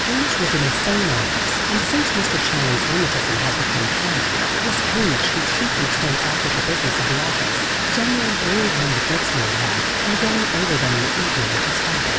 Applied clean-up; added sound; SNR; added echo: none; Water; -5 dB; none.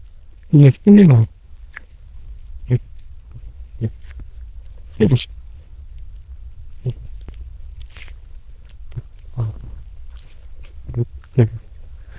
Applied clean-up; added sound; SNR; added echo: neural diffusion model UNIVERSE++.